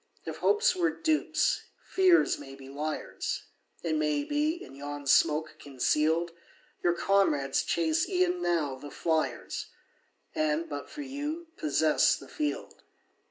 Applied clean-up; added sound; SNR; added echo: none; none; none; none.